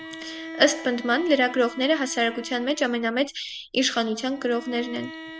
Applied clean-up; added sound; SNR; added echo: none; Bowed string instrument; 15 dB; none.